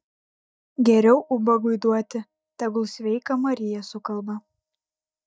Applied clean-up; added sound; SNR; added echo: neural mask model DeepFilterNet 3.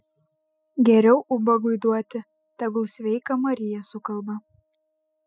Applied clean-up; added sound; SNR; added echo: classical method spectral subtraction.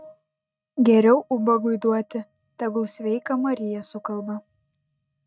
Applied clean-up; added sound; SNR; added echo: neural mask model RNNoise.